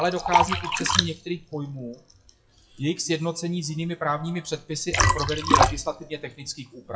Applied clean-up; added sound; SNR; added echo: classical method WPE with log-MMSE.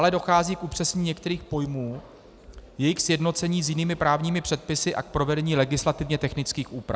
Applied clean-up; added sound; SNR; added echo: none; none; none; none.